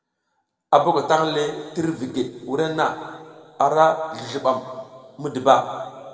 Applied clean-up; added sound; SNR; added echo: none; none; none; reverberation time 1.8 s.